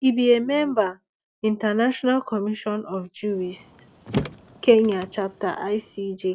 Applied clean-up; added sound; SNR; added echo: none; Car; 12 dB; none.